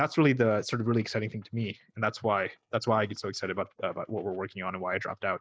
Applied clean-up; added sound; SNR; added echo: neural mask model Resemble Enhance denoiser.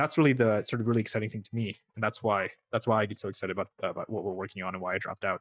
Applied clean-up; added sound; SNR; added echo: neural mask model DeepFilterNet 3.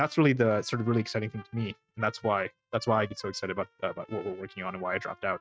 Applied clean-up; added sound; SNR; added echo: neural mask model RNNoise.